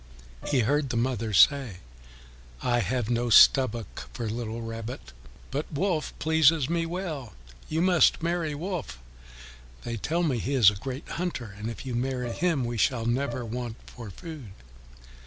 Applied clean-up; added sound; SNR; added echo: none; Bowed string instrument; 15 dB; none.